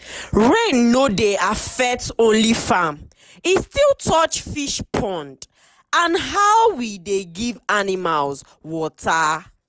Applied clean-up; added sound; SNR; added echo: none; none; none; none.